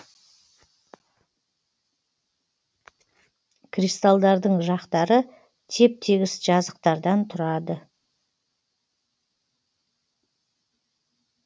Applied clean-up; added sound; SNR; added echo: none; none; none; none.